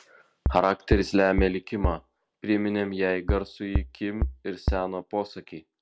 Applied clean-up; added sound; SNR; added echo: none; Bass drum; 2 dB; none.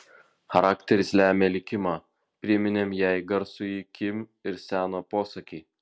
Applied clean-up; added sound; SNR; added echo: none; none; none; none.